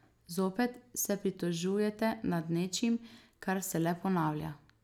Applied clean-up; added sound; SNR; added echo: none; none; none; none.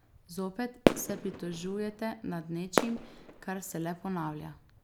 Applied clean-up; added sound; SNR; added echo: none; Fireworks; -2 dB; none.